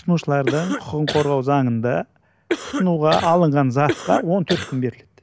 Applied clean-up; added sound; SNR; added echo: none; Cough; 7 dB; none.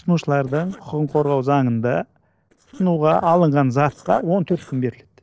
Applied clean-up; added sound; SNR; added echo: neural separator model SepFormer DNS4.